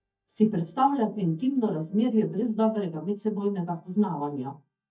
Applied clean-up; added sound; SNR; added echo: neural mask model DeepFilterNet 3.